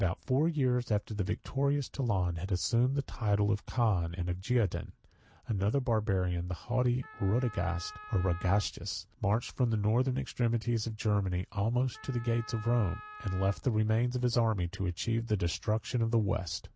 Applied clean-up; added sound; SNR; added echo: none; Wind instrument, woodwind instrument; 18 dB; none.